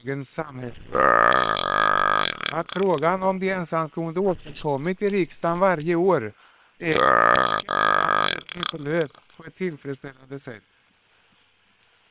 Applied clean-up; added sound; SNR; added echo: neural separator model SepFormer WHAM!.